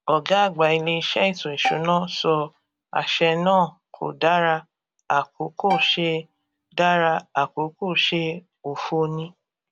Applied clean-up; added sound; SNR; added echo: none; Bowed string instrument; 9 dB; none.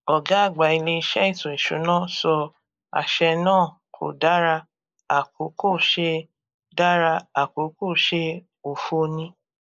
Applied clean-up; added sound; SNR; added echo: neural mask model Resemble Enhance denoiser.